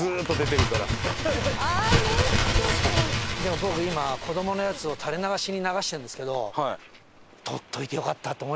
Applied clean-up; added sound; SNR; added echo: none; Bird; 0 dB; none.